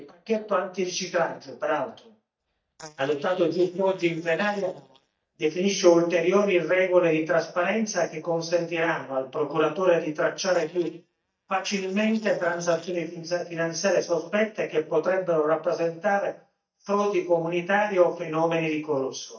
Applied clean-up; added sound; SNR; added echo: neural mask model DeepFilterNet 3.